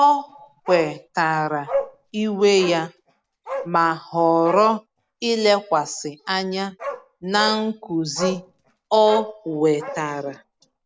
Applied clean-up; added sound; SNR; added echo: none; Bark; 12 dB; none.